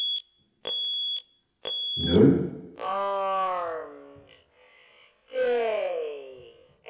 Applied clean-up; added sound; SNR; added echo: none; Alarm; 0 dB; reverberation time 0.8 s.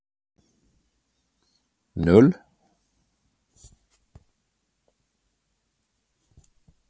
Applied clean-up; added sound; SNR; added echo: none; none; none; none.